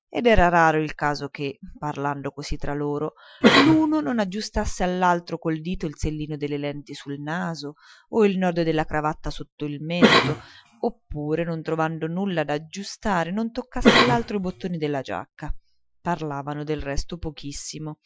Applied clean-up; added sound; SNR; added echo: classical method Wiener filter.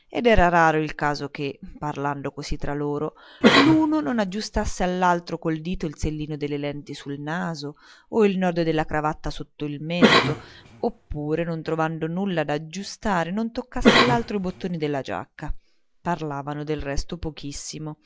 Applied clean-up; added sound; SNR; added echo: none; Cough; -2 dB; none.